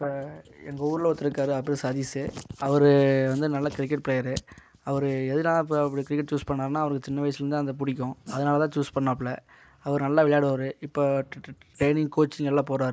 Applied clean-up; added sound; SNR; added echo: neural mask model Resemble Enhance denoiser.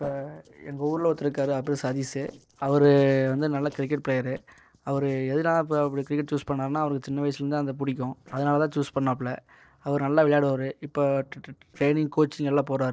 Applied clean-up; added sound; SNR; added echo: neural separator model SepFormer DNS4.